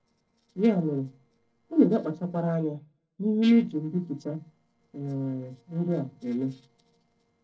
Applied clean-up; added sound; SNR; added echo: neural separator model SepFormer DNS4.